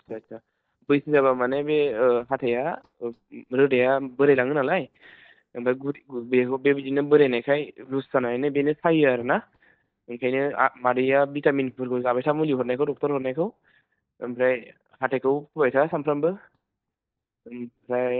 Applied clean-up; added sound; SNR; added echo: neural mask model DeepFilterNet 3.